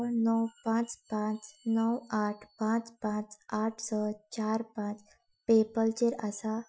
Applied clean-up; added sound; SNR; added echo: classical method Wiener filter.